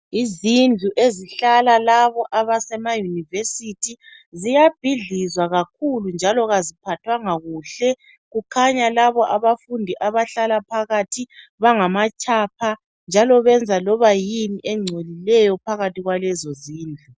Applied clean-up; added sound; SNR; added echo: none; none; none; none.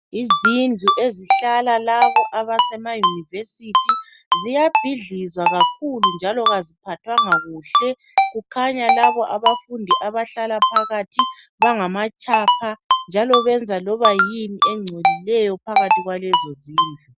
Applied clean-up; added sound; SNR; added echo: none; Ringtone; -2 dB; none.